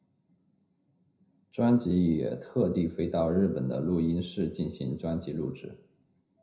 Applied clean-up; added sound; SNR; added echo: none; none; none; reverberation time 0.5 s.